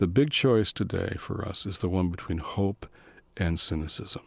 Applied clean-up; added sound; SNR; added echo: none; none; none; none.